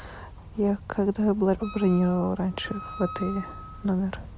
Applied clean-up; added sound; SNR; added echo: none; Wind instrument, woodwind instrument; 16 dB; none.